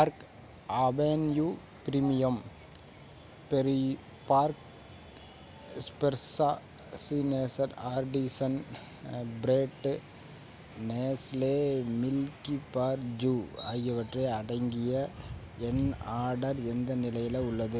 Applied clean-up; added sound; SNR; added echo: none; none; none; none.